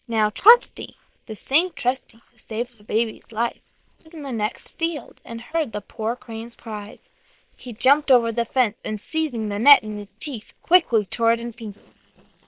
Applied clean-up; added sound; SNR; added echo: neural separator model SepFormer WHAM!.